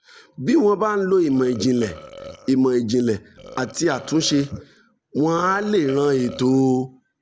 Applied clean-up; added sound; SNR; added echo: none; Burping, eructation; 19 dB; none.